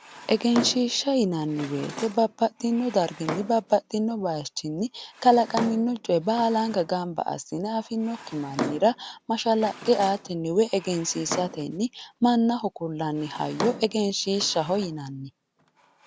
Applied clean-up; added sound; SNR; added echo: none; Drawer open or close; 13 dB; none.